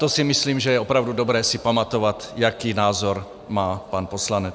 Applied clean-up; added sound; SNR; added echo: none; none; none; none.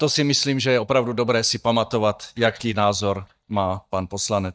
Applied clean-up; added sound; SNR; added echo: neural mask model DeepFilterNet 3.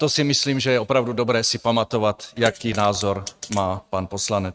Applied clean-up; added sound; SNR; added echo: neural mask model RNNoise.